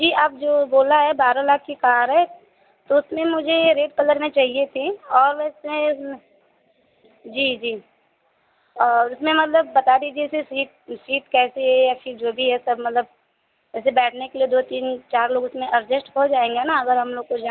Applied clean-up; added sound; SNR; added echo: none; none; none; none.